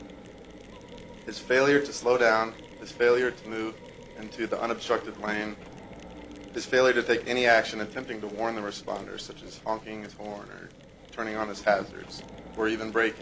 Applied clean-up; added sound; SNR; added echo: none; Mechanisms + Motor vehicle (road) / Engine; 17 dB; none.